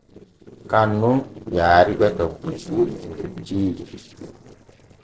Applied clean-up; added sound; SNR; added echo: neural separator model SepFormer DNS4.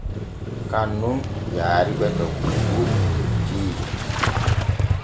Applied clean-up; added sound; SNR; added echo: none; Engine starting / Motorcycle; -4 dB; none.